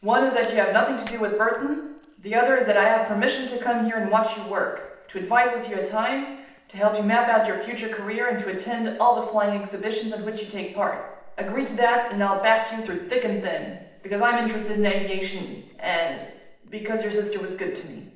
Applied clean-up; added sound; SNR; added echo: none; Chewing, mastication; 18 dB; reverberation time 0.8 s.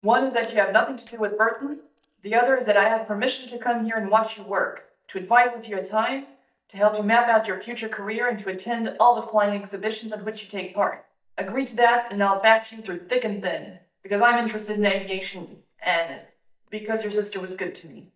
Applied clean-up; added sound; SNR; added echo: neural mask model DeepFilterNet 3.